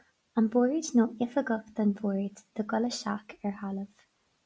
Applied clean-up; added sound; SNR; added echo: none; none; none; none.